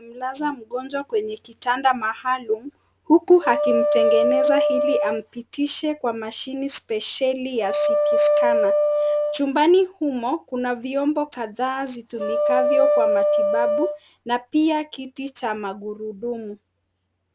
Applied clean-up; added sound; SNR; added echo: none; Wind instrument, woodwind instrument; -2 dB; none.